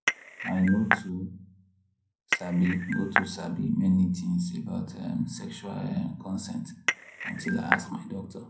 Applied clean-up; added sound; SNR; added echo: none; Cutlery, silverware / Dishes, pots, and pans / Chink, clink; 0 dB; reverberation time 0.5 s.